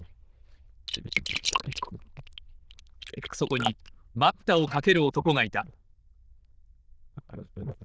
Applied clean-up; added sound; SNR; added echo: neural diffusion model UNIVERSE++.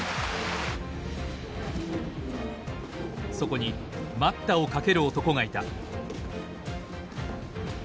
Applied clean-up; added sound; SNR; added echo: none; none; none; none.